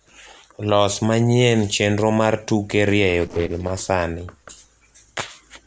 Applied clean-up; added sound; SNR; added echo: neural separator model SepFormer DNS4.